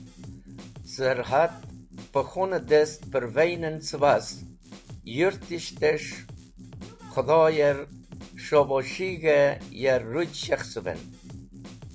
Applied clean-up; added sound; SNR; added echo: none; Drum kit; 17 dB; none.